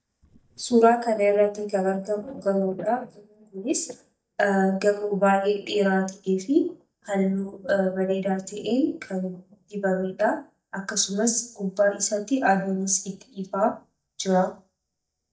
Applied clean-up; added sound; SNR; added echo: neural mask model DeepFilterNet 3.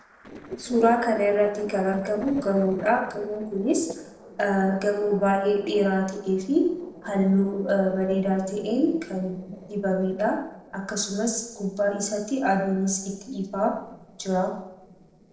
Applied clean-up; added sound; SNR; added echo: neural separator model SepFormer DNS4.